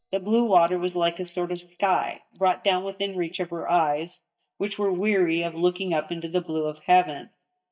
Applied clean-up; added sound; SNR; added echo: neural mask model DeepFilterNet 3.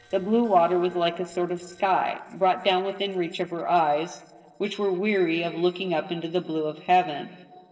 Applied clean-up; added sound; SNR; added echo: neural separator model SepFormer DNS4.